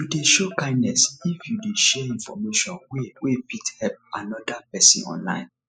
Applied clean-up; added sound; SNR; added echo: classical method spectral subtraction.